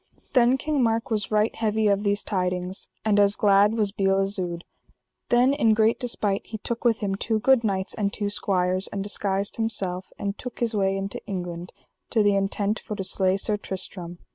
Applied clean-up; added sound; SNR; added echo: none; none; none; none.